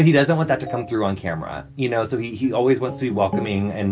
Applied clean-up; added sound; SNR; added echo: none; none; none; none.